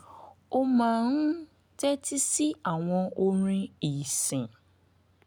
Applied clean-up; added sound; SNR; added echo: none; none; none; none.